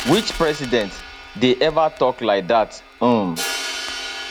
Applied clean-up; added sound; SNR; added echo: none; Crash cymbal + Crackle; 11 dB; none.